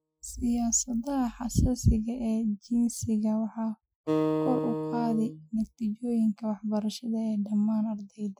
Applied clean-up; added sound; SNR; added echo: classical method Wiener filter.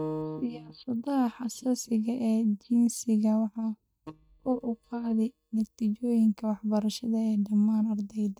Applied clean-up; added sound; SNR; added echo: neural mask model DeepFilterNet 3.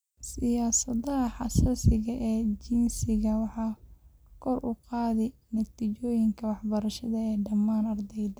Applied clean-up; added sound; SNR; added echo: none; none; none; none.